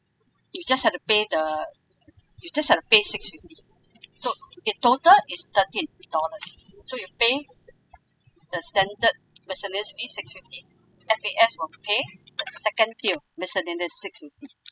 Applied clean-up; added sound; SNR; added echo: classical method spectral subtraction.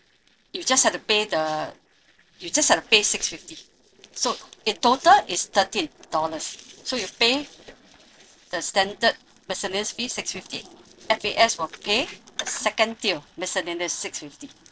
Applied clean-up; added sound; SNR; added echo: neural separator model SepFormer DNS4.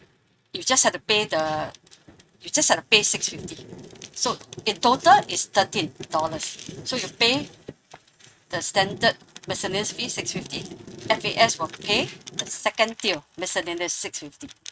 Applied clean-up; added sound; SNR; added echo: neural mask model RNNoise.